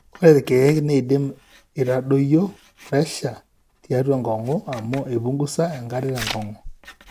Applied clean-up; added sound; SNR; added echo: none; Writing; 19 dB; none.